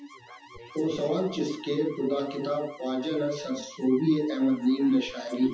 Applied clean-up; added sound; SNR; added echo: classical method WPE with log-MMSE.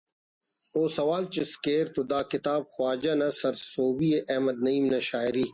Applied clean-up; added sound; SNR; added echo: none; none; none; none.